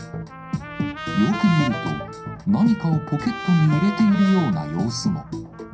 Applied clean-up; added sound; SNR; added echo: none; Trumpet; 12 dB; reverberation time 0.3 s.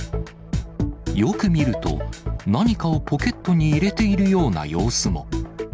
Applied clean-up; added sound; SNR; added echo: none; none; none; none.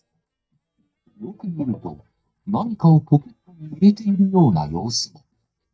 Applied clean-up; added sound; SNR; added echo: neural mask model DeepFilterNet 3.